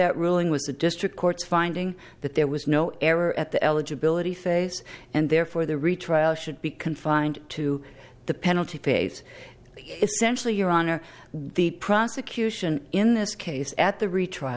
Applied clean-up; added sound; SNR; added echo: none; none; none; none.